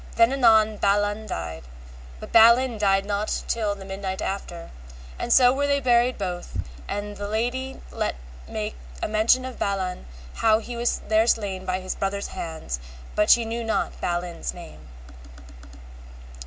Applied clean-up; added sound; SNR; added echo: none; none; none; none.